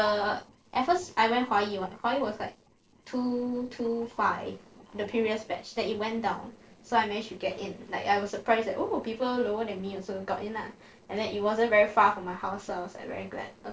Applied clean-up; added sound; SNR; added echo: neural separator model SepFormer DNS4.